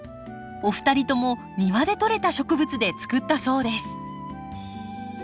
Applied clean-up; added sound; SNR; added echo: none; none; none; none.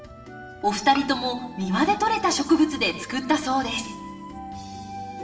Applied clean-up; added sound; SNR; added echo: none; Bowed string instrument; 18 dB; reverberation time 1.2 s.